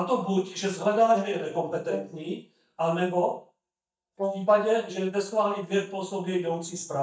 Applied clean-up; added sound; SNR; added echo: neural mask model DeepFilterNet 3.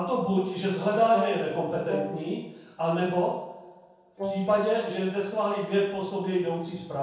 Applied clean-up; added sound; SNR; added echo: none; Wind instrument, woodwind instrument; 7 dB; reverberation time 0.7 s.